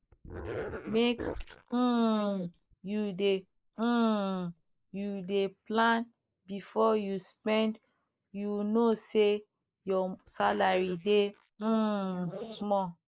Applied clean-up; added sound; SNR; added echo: neural mask model Resemble Enhance denoiser.